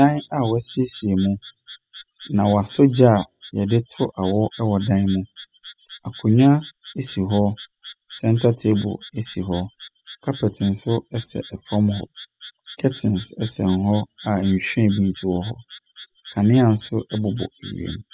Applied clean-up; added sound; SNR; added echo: classical method spectral subtraction.